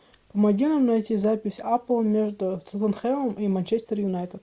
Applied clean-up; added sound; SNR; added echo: none; none; none; none.